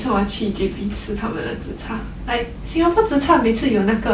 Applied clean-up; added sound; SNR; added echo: none; none; none; none.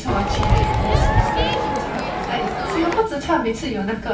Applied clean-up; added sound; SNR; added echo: none; Crowd; -5 dB; reverberation time 1.9 s.